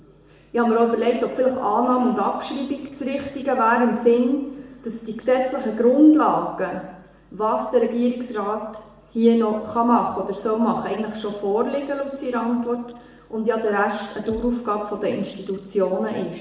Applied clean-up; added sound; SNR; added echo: none; Bass drum; 18 dB; reverberation time 0.8 s.